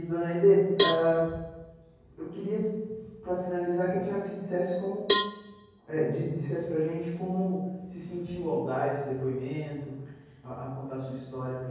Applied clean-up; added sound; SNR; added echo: none; Cowbell; 3 dB; reverberation time 1.3 s.